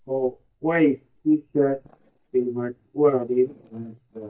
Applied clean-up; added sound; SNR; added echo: neural mask model DeepFilterNet 3.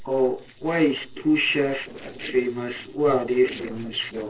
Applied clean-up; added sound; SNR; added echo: neural separator model SepFormer DNS4.